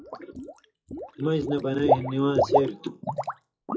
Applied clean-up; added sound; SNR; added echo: classical method WPE with log-MMSE.